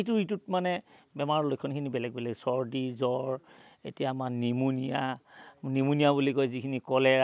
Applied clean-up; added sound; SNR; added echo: none; none; none; none.